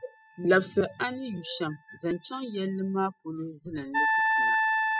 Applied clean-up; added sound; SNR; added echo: classical method spectral subtraction.